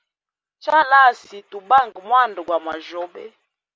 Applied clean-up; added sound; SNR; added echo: none; none; none; none.